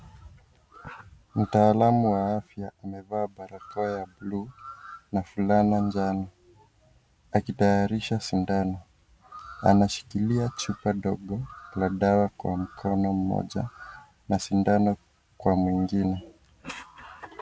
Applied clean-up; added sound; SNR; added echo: none; none; none; none.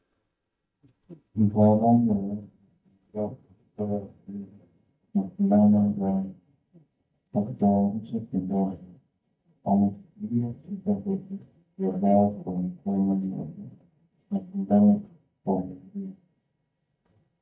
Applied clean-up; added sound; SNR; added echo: neural mask model DeepFilterNet 3.